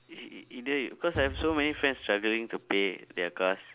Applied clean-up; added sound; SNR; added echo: none; Bass drum / Thump, thud; 11 dB; none.